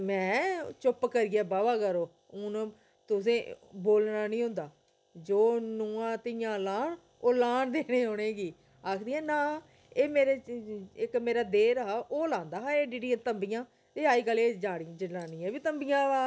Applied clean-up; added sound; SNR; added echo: none; none; none; none.